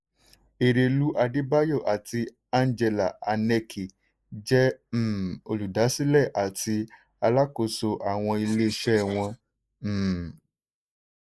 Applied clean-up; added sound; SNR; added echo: neural mask model Resemble Enhance denoiser.